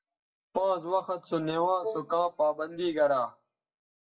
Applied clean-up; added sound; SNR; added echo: classical method WPE with log-MMSE.